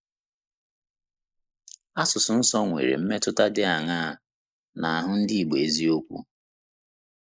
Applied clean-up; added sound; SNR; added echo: neural mask model Resemble Enhance denoiser.